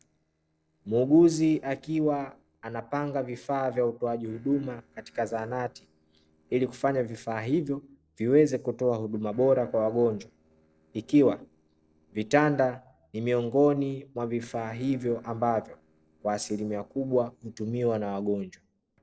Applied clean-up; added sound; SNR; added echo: neural separator model SepFormer DNS4.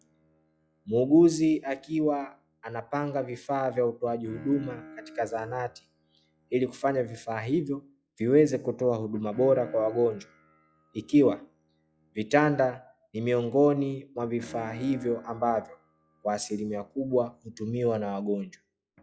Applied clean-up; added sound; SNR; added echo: classical method log-MMSE.